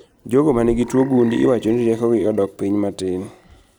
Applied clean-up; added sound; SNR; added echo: none; Burping, eructation; 16 dB; none.